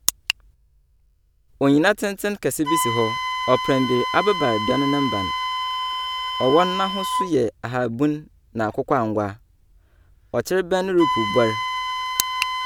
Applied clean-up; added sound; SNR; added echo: none; Wind instrument, woodwind instrument; 5 dB; none.